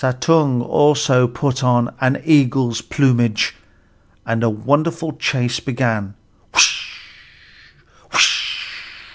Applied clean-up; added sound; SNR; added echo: none; none; none; none.